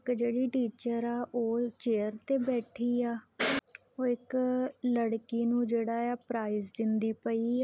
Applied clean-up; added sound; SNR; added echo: none; none; none; none.